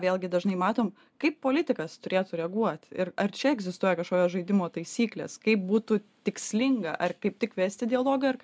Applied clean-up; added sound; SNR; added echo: none; none; none; none.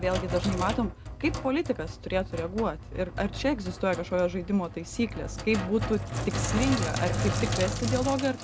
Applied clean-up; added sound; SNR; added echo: none; Sink (filling or washing); 3 dB; none.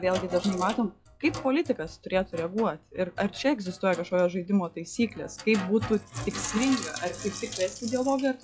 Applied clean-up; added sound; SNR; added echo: classical method log-MMSE.